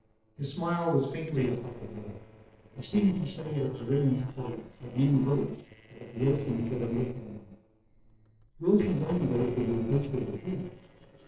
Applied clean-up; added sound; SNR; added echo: neural separator model SepFormer DNS4.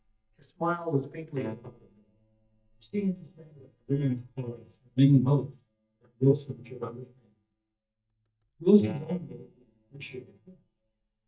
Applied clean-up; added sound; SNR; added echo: neural mask model DeepFilterNet 3.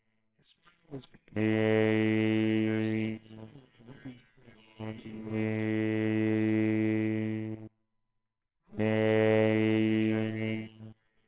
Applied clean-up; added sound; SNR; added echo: neural separator model SepFormer WHAMR!.